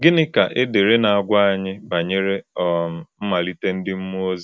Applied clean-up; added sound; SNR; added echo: none; none; none; none.